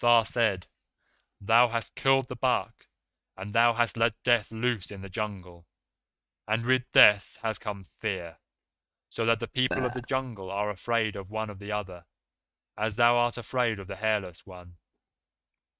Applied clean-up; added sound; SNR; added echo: neural mask model RNNoise.